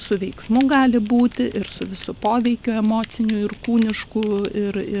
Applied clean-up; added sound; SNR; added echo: none; Fire; 19 dB; none.